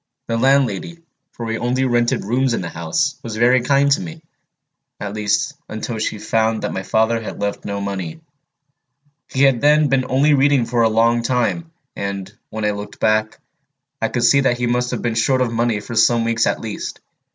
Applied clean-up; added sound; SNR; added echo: none; none; none; none.